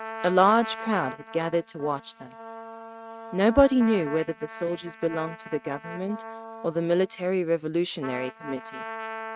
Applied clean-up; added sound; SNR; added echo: neural mask model RNNoise.